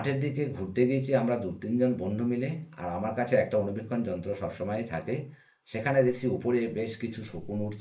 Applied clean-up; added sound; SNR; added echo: neural mask model Resemble Enhance denoiser.